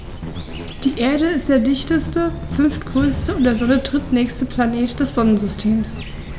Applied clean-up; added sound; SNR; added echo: none; Insect; 13 dB; none.